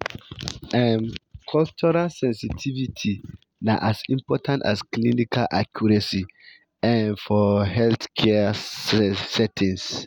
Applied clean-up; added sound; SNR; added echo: none; none; none; none.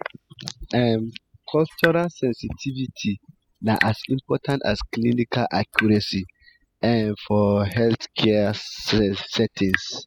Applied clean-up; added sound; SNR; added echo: classical method spectral subtraction.